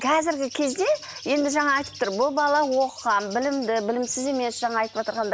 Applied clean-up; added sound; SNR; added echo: none; Bird; 18 dB; none.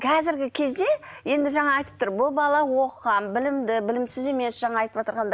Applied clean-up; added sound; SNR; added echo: none; none; none; none.